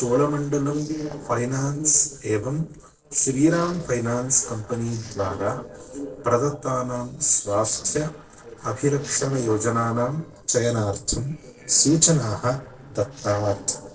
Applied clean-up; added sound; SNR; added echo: neural separator model SepFormer DNS4.